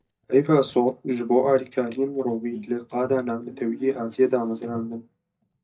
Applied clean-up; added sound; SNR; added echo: neural mask model DeepFilterNet 3.